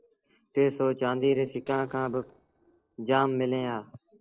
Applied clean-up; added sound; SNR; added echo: neural separator model SepFormer DNS4.